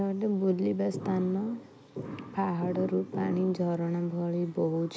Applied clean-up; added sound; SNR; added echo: none; none; none; none.